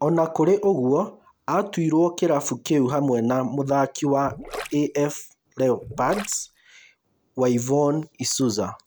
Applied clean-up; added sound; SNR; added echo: none; Gurgling; 14 dB; none.